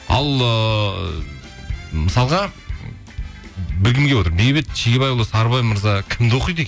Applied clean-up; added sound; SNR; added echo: none; none; none; none.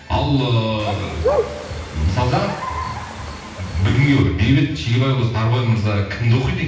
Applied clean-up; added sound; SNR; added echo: none; Bird; 7 dB; reverberation time 0.8 s.